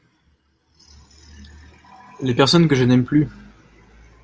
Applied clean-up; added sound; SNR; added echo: none; none; none; none.